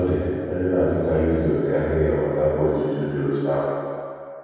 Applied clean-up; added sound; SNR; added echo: none; none; none; reverberation time 2.2 s.